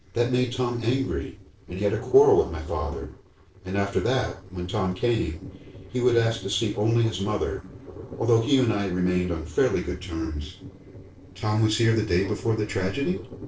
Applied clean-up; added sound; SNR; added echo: neural separator model SepFormer DNS4.